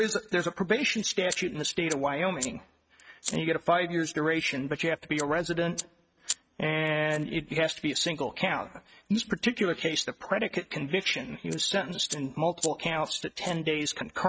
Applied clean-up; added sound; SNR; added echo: neural mask model RNNoise.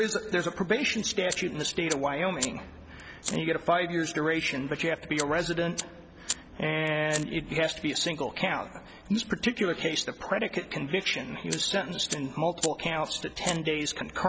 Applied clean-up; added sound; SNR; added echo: none; Fire; 11 dB; none.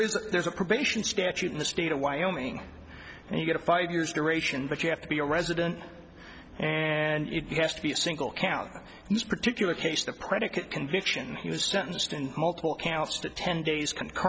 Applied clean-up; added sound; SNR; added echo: none; none; none; none.